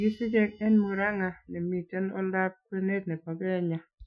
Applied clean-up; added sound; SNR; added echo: classical method Wiener filter.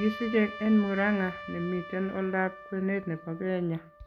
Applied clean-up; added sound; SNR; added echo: none; Trumpet; 14 dB; none.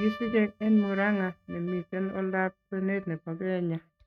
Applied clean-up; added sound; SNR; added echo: neural mask model RNNoise.